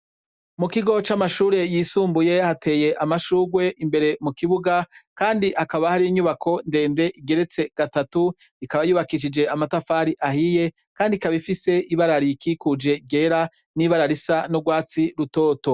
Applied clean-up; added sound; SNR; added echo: none; none; none; none.